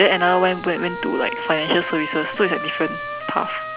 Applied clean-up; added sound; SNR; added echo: none; Trumpet; 8 dB; none.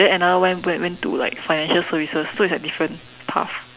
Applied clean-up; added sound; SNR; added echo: none; none; none; none.